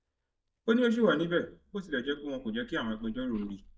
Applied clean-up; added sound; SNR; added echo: neural mask model DeepFilterNet 3.